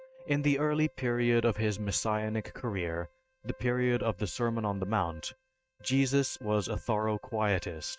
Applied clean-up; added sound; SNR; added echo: neural mask model RNNoise.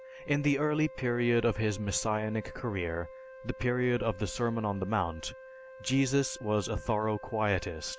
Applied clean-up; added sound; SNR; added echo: none; Wind instrument, woodwind instrument; 17 dB; none.